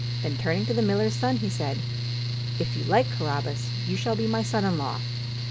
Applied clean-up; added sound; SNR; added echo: none; Mechanical fan; 1 dB; none.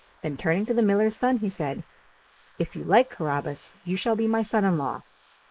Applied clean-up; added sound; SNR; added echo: neural mask model Resemble Enhance denoiser.